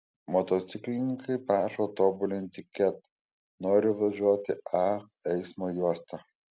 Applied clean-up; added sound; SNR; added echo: none; none; none; none.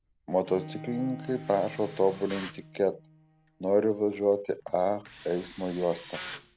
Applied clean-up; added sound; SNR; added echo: none; Tools + Bowed string instrument; 16 dB; none.